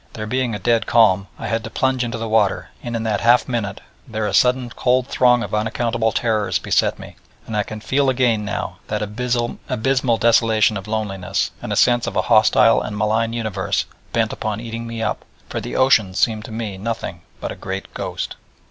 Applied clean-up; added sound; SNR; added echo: none; none; none; none.